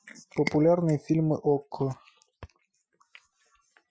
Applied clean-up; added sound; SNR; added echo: classical method Wiener filter.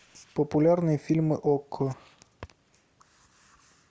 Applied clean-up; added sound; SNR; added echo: none; none; none; none.